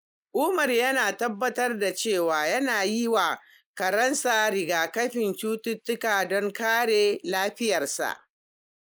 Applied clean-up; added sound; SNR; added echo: neural mask model Resemble Enhance denoiser.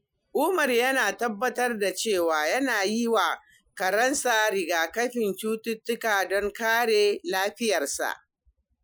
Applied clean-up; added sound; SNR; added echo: classical method Wiener filter.